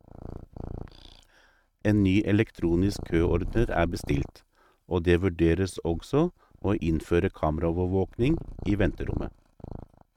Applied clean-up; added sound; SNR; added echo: neural mask model RNNoise.